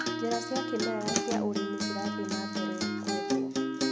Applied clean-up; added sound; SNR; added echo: none; Acoustic guitar; -5 dB; none.